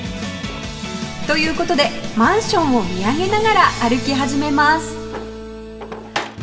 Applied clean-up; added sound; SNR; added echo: none; Drawer open or close; 18 dB; reverberation time 2.2 s.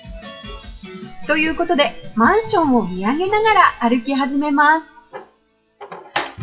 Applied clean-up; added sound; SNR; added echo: classical method WPE with log-MMSE.